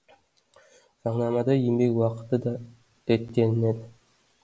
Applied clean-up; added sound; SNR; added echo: none; none; none; none.